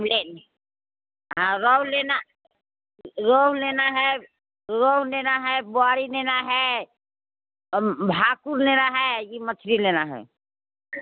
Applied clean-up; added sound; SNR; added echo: none; none; none; none.